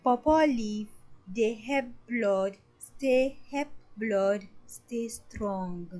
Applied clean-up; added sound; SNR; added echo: classical method log-MMSE.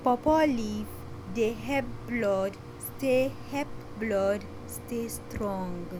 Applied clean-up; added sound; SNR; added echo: none; Mechanisms; 10 dB; none.